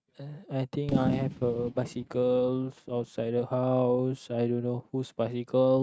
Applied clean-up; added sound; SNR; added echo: neural mask model RNNoise.